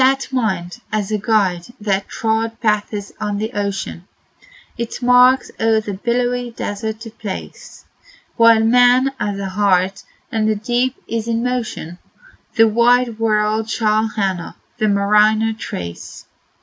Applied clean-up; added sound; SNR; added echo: none; none; none; none.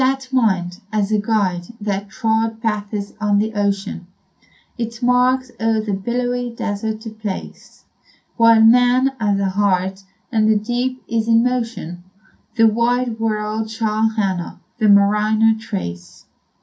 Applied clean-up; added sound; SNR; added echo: none; none; none; reverberation time 0.3 s.